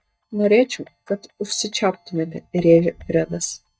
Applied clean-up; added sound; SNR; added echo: neural mask model DeepFilterNet 3.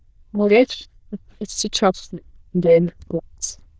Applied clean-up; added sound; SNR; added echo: neural diffusion model UNIVERSE++.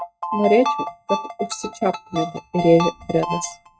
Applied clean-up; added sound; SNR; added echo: neural mask model RNNoise.